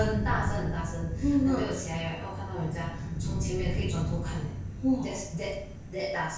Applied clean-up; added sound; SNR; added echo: none; Thunder; 2 dB; reverberation time 0.5 s.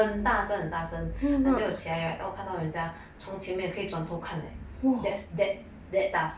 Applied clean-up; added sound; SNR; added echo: none; none; none; none.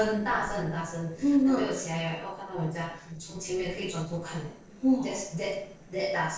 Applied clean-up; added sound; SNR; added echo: neural separator model SepFormer DNS4.